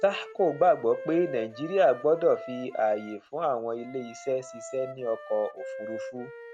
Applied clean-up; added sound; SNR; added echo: none; Wind instrument, woodwind instrument; 14 dB; none.